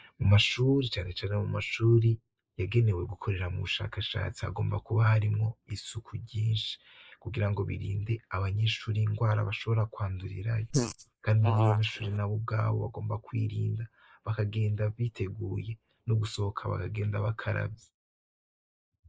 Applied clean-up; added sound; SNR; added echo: neural mask model Resemble Enhance denoiser.